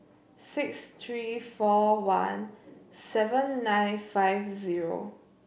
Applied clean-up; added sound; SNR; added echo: none; none; none; none.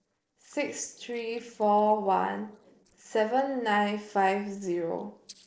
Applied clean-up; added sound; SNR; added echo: neural separator model SepFormer DNS4.